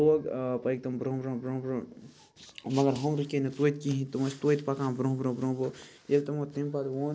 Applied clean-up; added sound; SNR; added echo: none; none; none; none.